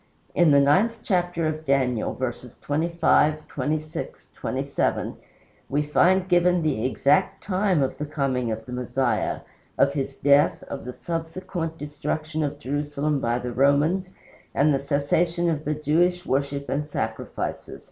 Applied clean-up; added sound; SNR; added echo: none; none; none; none.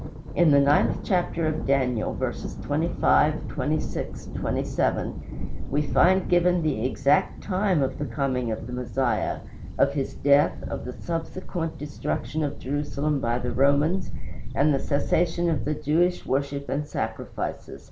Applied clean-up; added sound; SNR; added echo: none; Thunder; 5 dB; none.